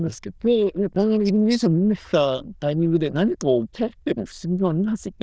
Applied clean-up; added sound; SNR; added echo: neural diffusion model UNIVERSE++.